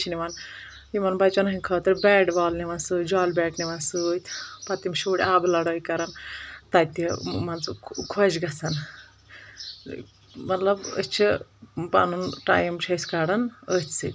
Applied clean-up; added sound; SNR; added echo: none; none; none; none.